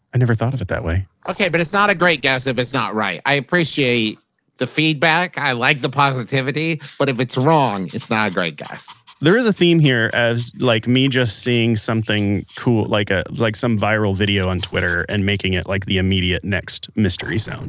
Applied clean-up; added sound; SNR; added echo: neural separator model SepFormer DNS4.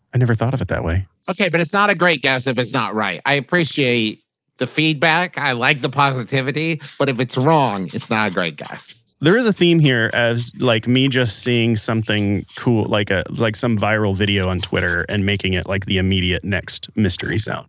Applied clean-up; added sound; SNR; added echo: neural mask model Resemble Enhance denoiser.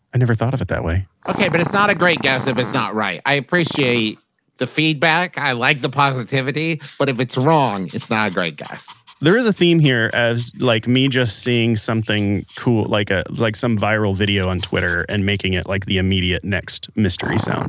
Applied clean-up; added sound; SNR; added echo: none; Growling; 16 dB; none.